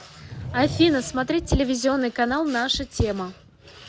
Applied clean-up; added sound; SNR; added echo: none; Sliding door; 15 dB; none.